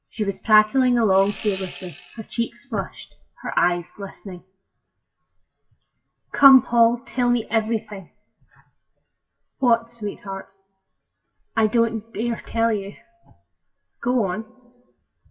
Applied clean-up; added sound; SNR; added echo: classical method WPE with log-MMSE.